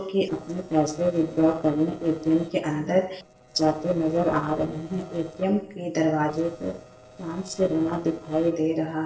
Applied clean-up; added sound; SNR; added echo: neural separator model SepFormer DNS4.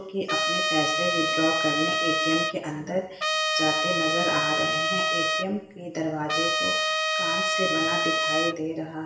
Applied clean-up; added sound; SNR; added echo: none; Trumpet; -4 dB; reverberation time 0.8 s.